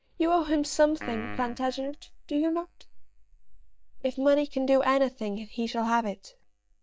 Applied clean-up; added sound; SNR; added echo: neural mask model DeepFilterNet 3.